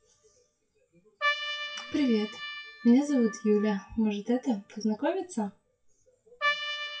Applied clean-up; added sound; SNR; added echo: classical method WPE with log-MMSE.